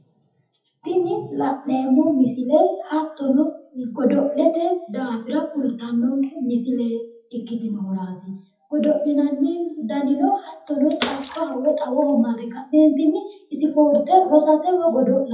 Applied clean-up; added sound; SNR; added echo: classical method WPE with log-MMSE.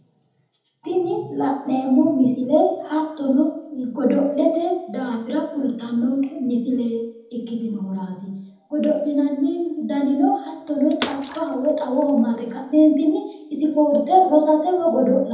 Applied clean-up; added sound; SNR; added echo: none; Bathtub (filling or washing) / Water / Splash, splatter; 15 dB; reverberation time 1.0 s.